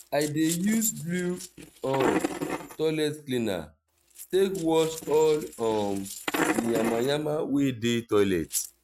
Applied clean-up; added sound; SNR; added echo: neural mask model RNNoise.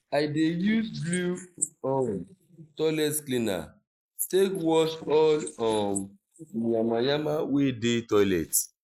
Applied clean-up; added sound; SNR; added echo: neural mask model Resemble Enhance denoiser.